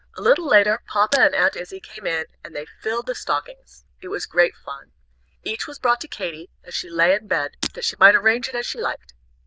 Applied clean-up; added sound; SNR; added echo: neural diffusion model UNIVERSE++.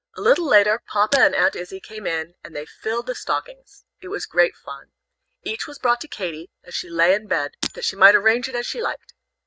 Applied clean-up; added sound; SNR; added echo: neural mask model RNNoise.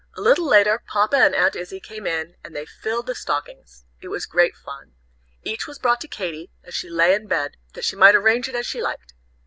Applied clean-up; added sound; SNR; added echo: none; none; none; none.